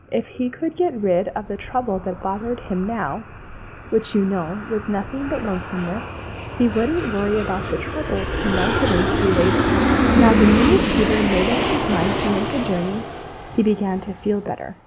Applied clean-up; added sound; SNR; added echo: none; Aircraft; 1 dB; none.